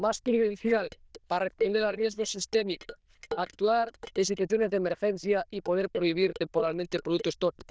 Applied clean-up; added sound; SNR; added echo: neural diffusion model UNIVERSE++.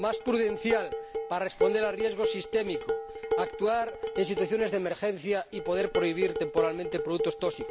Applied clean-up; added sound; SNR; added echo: none; Dishes, pots, and pans; 3 dB; none.